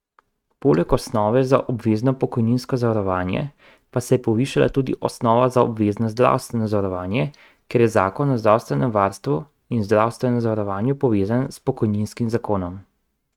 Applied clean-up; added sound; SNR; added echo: neural mask model RNNoise.